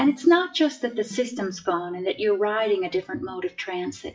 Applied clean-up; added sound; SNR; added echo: classical method WPE with log-MMSE.